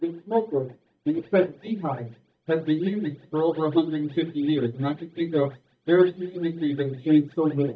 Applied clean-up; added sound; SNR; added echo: neural mask model DeepFilterNet 3.